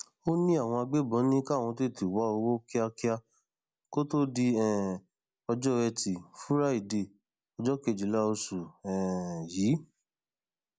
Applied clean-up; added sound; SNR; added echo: none; none; none; none.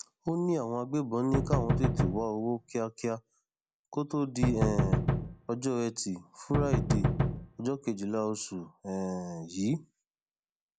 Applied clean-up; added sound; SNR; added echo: none; Knock; -3 dB; none.